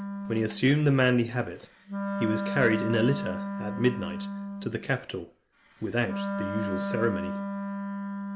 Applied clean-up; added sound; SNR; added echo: none; Wind instrument, woodwind instrument; 5 dB; none.